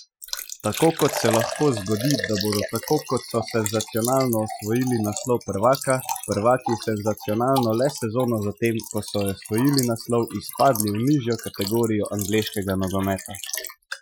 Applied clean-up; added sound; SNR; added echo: classical method Wiener filter.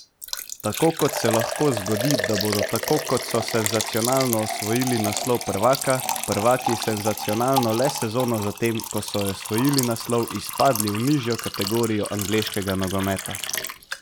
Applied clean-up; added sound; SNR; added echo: none; Liquid; 5 dB; none.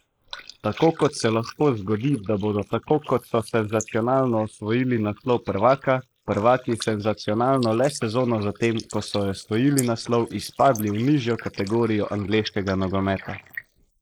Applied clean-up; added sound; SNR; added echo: neural mask model Resemble Enhance denoiser.